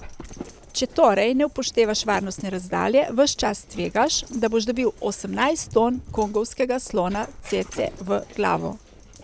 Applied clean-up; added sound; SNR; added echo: none; Dog; 18 dB; none.